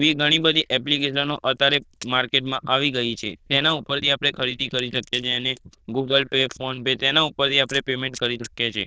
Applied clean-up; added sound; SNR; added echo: neural diffusion model UNIVERSE++.